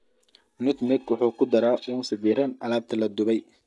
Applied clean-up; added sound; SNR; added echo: neural mask model DeepFilterNet 3.